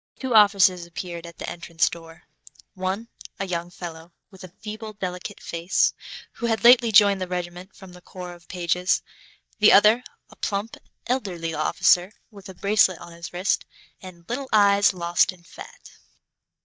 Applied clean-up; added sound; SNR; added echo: neural mask model DeepFilterNet 3.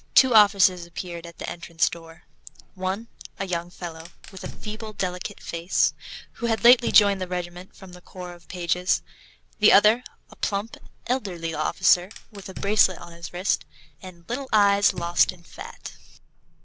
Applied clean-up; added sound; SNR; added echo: none; Fire; 9 dB; none.